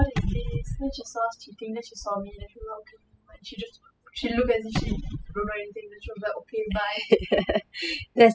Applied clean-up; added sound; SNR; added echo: classical method spectral subtraction.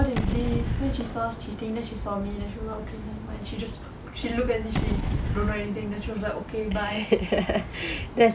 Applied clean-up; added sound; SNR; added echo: none; Gunshot, gunfire / Boom; 4 dB; none.